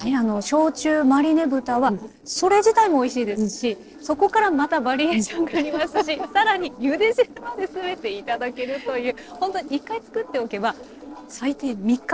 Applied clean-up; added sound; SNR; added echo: neural separator model SepFormer DNS4.